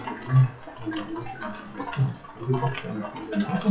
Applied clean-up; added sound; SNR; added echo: classical method WPE with log-MMSE.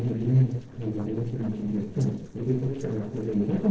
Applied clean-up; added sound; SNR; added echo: neural separator model SepFormer DNS4.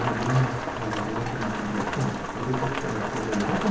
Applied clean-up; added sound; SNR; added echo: none; Rain; 1 dB; reverberation time 2.0 s.